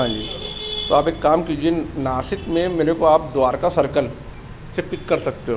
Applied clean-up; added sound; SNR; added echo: none; none; none; none.